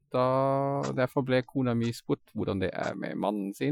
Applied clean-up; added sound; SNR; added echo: classical method Wiener filter.